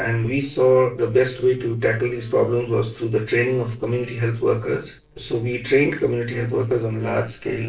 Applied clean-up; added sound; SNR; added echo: neural separator model SepFormer DNS4.